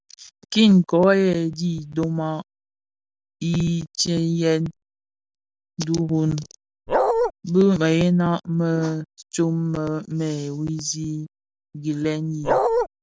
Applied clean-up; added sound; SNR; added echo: none; Bark; -3 dB; none.